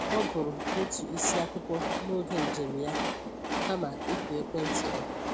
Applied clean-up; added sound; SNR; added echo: none; Train; -1 dB; none.